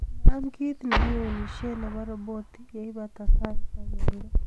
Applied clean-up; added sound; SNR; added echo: none; Explosion; 6 dB; none.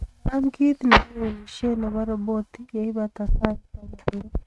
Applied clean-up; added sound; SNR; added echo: neural mask model RNNoise.